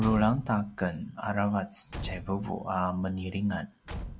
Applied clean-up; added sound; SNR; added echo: none; Slam / Truck / Car; 13 dB; none.